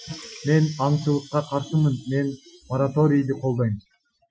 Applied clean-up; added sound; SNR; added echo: classical method Wiener filter.